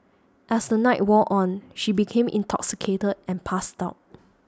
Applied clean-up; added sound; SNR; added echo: none; none; none; none.